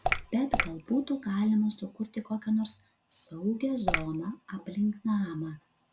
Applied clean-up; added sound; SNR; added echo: none; Drip / Water; -2 dB; none.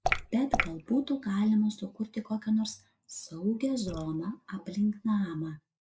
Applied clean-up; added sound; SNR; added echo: neural mask model Resemble Enhance denoiser.